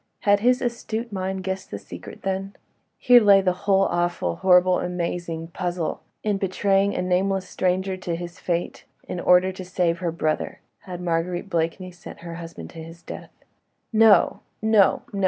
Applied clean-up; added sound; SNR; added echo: none; none; none; none.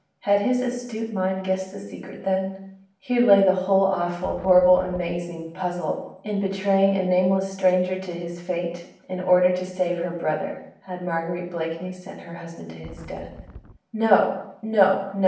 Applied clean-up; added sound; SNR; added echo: none; Wind; 18 dB; reverberation time 0.6 s.